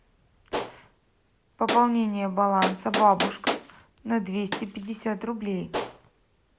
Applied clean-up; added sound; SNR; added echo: none; Gunshot, gunfire; 6 dB; none.